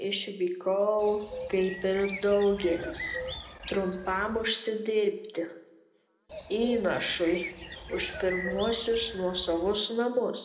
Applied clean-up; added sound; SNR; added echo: none; Bird; 11 dB; reverberation time 0.7 s.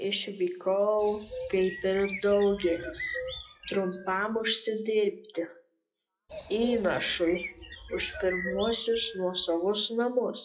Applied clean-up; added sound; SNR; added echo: classical method WPE with log-MMSE.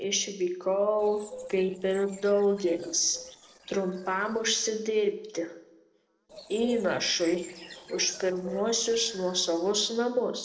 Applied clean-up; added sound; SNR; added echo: neural separator model SepFormer DNS4.